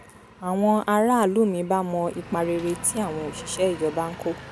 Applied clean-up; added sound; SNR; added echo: none; Engine; 17 dB; none.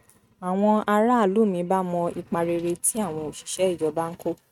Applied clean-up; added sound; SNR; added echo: neural mask model RNNoise.